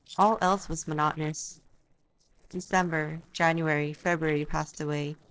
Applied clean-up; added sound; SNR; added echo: neural separator model SepFormer DNS4.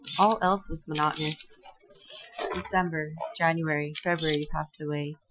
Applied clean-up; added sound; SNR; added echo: classical method Wiener filter.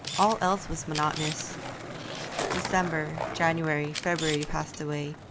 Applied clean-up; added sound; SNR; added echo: none; Skateboard + Camera; 7 dB; none.